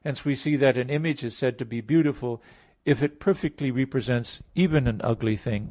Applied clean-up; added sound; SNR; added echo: none; none; none; none.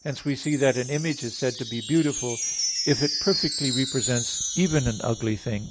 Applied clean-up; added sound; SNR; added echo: none; Wind chime; 5 dB; none.